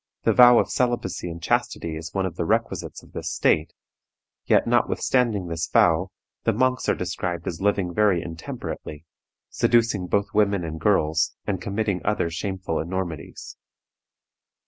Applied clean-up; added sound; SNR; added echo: none; none; none; none.